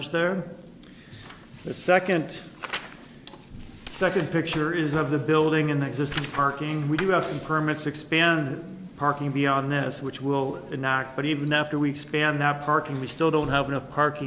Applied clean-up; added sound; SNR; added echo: none; none; none; none.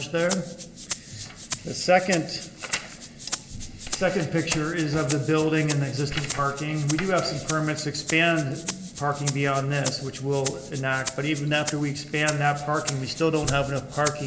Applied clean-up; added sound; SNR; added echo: none; Rattle (instrument); 11 dB; reverberation time 0.4 s.